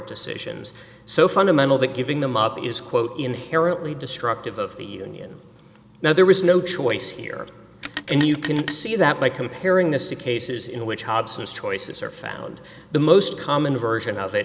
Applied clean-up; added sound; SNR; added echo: none; Telephone; 13 dB; none.